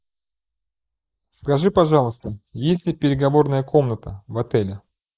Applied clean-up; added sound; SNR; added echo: neural mask model Resemble Enhance denoiser.